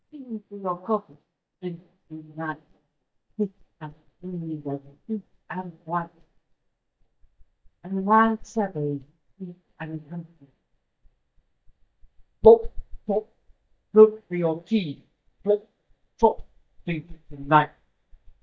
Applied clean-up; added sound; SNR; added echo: neural mask model DeepFilterNet 3.